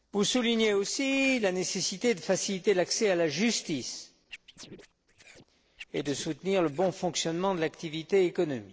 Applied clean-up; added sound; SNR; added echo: neural separator model SepFormer DNS4.